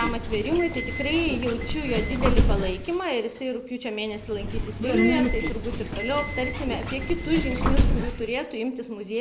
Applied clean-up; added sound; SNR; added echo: none; Subway, metro, underground; -2 dB; none.